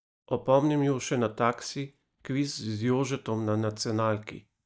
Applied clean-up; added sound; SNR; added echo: neural mask model DeepFilterNet 3.